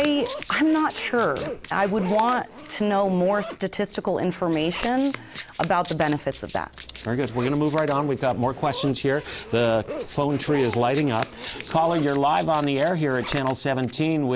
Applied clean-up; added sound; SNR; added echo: none; Domestic sounds, home sounds + Zipper (clothing); 14 dB; none.